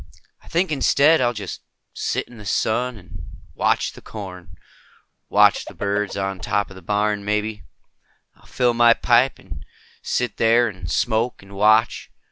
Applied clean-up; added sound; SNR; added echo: none; Chicken, rooster; 17 dB; none.